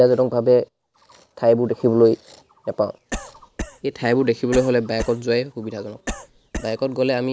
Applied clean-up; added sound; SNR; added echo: none; Cough; 13 dB; none.